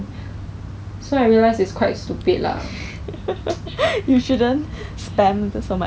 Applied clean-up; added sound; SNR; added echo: none; none; none; none.